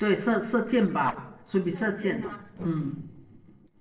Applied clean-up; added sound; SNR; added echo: neural separator model SepFormer DNS4.